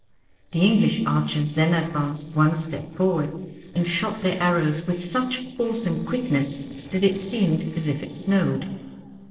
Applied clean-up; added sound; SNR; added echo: neural separator model SepFormer DNS4.